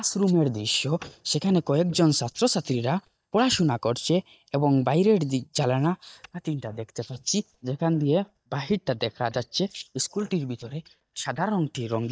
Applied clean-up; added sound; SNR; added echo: neural mask model DeepFilterNet 3.